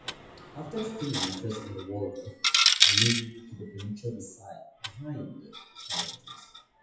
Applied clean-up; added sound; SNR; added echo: classical method WPE with log-MMSE.